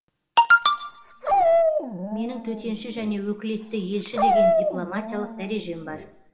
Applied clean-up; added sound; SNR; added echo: none; Dog; -2 dB; reverberation time 0.9 s.